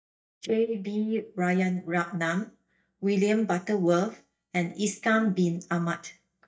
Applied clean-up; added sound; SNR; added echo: neural mask model DeepFilterNet 3.